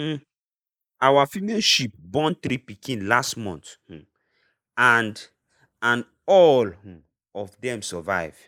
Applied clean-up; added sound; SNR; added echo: neural mask model Resemble Enhance denoiser.